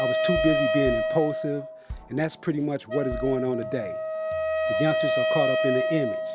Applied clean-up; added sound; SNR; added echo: none; Wind instrument, woodwind instrument; -1 dB; none.